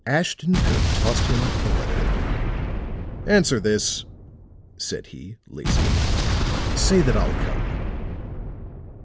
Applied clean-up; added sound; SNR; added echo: none; Explosion; -3 dB; none.